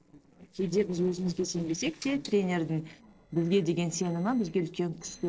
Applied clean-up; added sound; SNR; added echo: neural separator model SepFormer DNS4.